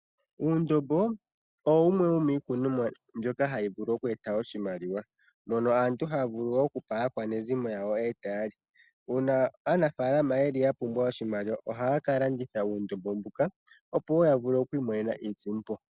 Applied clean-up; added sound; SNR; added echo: none; none; none; none.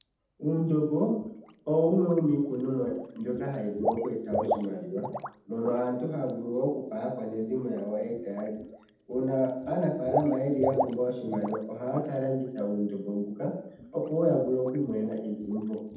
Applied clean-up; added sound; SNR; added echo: none; Water / Liquid; 9 dB; reverberation time 0.8 s.